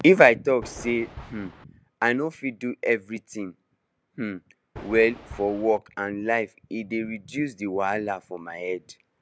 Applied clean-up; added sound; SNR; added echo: none; Thunder; 16 dB; none.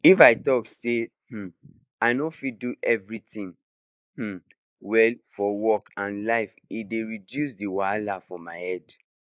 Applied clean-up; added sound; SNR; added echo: neural mask model Resemble Enhance denoiser.